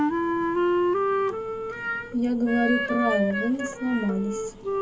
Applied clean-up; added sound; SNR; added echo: none; Wind instrument, woodwind instrument; -1 dB; reverberation time 0.3 s.